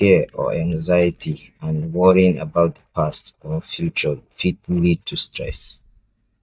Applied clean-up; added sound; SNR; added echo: neural mask model DeepFilterNet 3.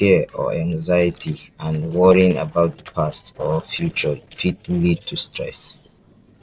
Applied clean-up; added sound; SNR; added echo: neural separator model SepFormer DNS4.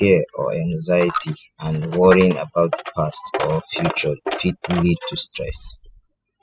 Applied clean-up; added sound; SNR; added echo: classical method spectral subtraction.